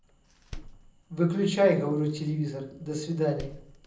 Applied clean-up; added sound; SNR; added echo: none; Door; 19 dB; reverberation time 0.6 s.